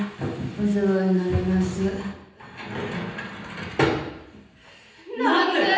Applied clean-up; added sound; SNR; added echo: none; none; none; reverberation time 0.9 s.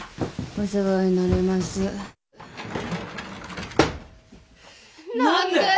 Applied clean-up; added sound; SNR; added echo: none; none; none; none.